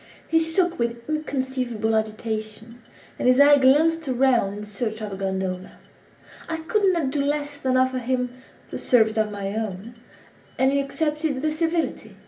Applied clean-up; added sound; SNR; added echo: none; none; none; reverberation time 0.3 s.